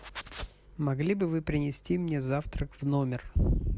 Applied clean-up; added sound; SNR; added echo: none; none; none; none.